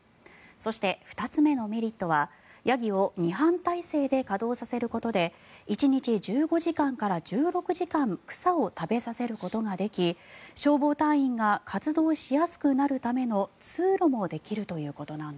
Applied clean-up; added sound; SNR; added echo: none; none; none; none.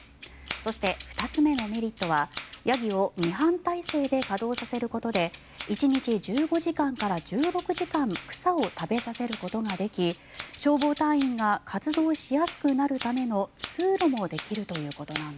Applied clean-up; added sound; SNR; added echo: none; Scissors; 14 dB; none.